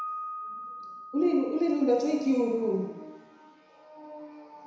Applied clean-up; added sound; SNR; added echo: none; Piano; 14 dB; reverberation time 1.0 s.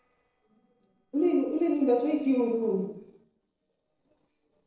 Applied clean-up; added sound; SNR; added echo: neural separator model SepFormer DNS4.